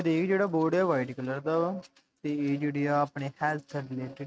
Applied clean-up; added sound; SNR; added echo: neural mask model RNNoise.